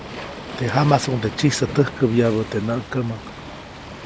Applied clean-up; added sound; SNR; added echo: none; Waves, surf; 12 dB; none.